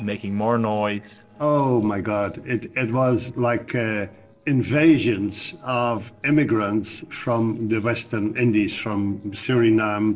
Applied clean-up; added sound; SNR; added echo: neural separator model SepFormer DNS4.